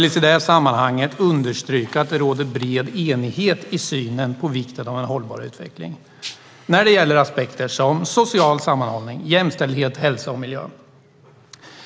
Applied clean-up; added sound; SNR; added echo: none; Rattle (instrument); 15 dB; none.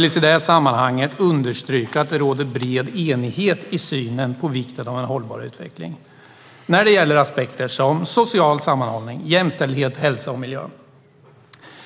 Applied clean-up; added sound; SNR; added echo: none; none; none; none.